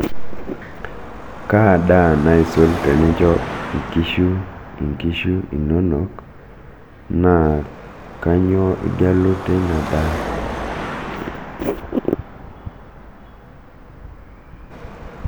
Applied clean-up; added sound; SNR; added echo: none; Car passing by / Traffic noise, roadway noise / Engine; 12 dB; none.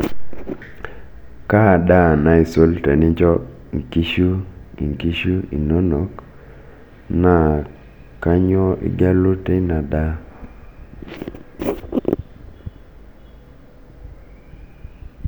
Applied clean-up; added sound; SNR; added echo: none; none; none; none.